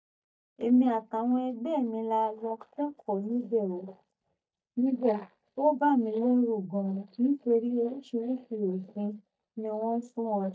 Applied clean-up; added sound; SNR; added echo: neural mask model DeepFilterNet 3.